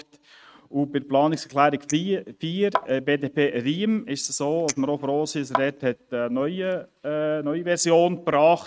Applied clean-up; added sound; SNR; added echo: neural mask model RNNoise.